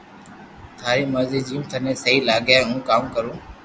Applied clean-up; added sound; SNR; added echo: none; none; none; none.